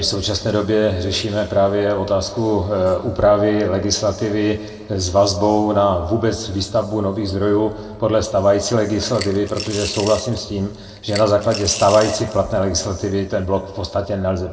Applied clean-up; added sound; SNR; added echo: none; Coin (dropping) / Glass; 13 dB; reverberation time 1.2 s.